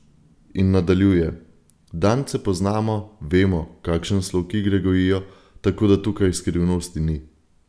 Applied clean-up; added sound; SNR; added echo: none; none; none; none.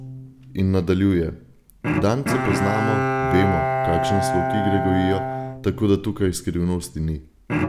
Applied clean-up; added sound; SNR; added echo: none; Bowed string instrument; 2 dB; none.